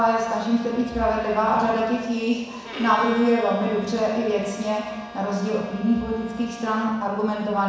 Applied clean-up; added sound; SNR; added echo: none; Bowed string instrument; 16 dB; reverberation time 1.1 s.